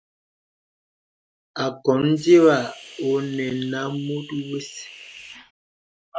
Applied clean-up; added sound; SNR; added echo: none; Hiss; 20 dB; none.